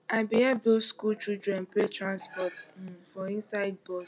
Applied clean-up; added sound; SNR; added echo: none; none; none; none.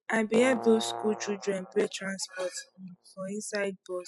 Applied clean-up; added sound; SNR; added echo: classical method spectral subtraction.